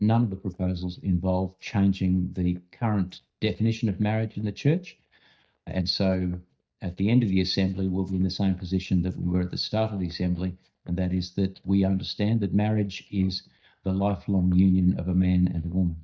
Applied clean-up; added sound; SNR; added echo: neural mask model DeepFilterNet 3.